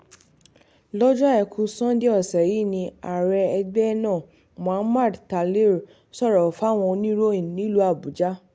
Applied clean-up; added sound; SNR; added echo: none; none; none; none.